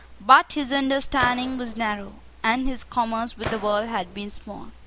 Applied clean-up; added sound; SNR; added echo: none; Gunshot, gunfire; 14 dB; none.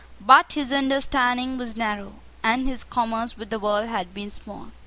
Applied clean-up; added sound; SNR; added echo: none; none; none; none.